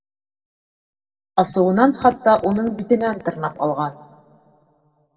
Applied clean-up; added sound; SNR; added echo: none; Fart; 20 dB; reverberation time 0.7 s.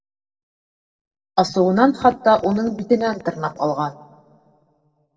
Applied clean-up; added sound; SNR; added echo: neural separator model SepFormer DNS4.